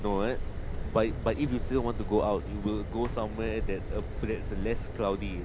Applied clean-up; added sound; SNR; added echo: none; Fire; 3 dB; none.